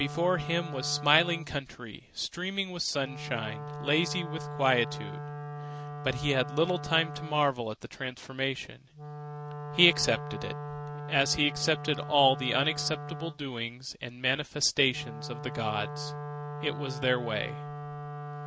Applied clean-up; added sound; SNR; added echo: none; Wind instrument, woodwind instrument; 9 dB; none.